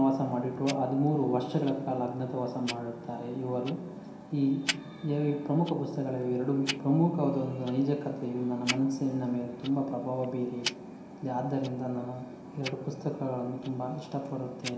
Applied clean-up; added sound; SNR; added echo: none; Tick-tock; 14 dB; reverberation time 0.7 s.